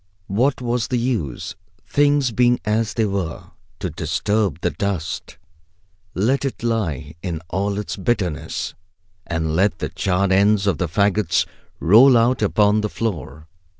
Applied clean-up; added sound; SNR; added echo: none; none; none; none.